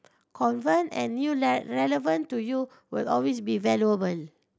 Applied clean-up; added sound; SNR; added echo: none; none; none; none.